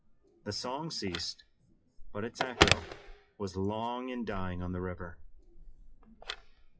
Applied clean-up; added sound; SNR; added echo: classical method WPE with log-MMSE.